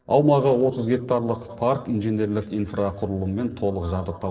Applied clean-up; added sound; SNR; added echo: neural separator model SepFormer DNS4.